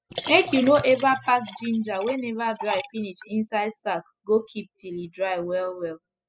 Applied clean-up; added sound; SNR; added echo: classical method spectral subtraction.